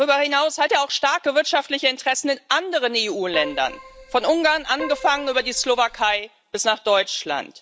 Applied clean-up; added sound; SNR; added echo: none; Keyboard (musical); 14 dB; none.